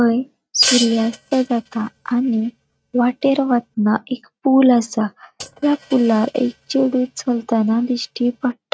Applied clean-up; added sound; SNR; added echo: neural mask model RNNoise.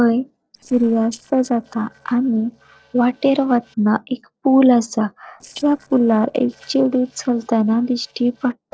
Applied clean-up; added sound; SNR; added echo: neural separator model SepFormer DNS4.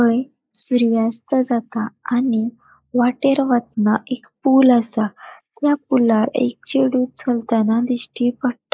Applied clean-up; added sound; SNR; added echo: neural mask model Resemble Enhance denoiser.